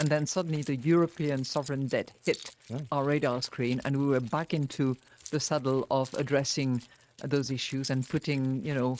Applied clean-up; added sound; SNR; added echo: neural mask model RNNoise.